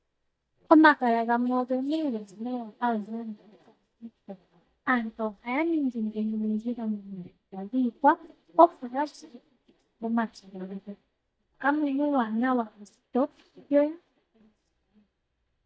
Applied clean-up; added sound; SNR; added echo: neural mask model DeepFilterNet 3.